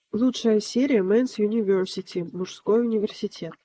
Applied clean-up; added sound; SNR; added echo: neural mask model Resemble Enhance denoiser.